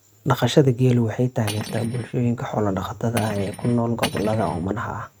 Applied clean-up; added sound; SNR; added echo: neural mask model RNNoise.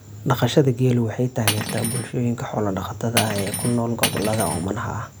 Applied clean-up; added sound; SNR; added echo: none; Cutlery, silverware; 4 dB; none.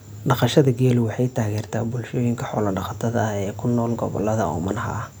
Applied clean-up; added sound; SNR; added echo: none; none; none; none.